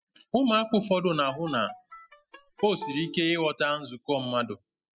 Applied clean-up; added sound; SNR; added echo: classical method spectral subtraction.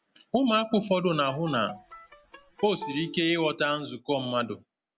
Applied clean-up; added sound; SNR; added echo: none; Bowed string instrument; 17 dB; none.